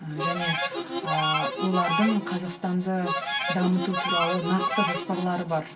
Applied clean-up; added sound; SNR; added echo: none; Harmonica; 1 dB; reverberation time 0.2 s.